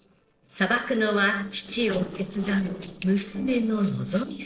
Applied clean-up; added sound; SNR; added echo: neural separator model SepFormer DNS4.